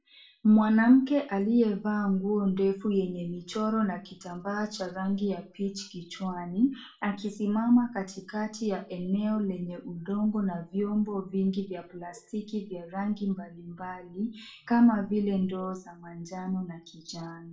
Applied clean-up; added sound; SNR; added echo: none; none; none; reverberation time 0.3 s.